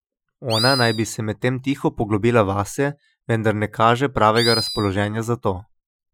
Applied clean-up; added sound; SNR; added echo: classical method Wiener filter.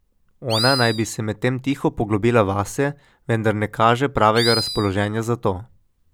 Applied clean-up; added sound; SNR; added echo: none; Animal; 6 dB; none.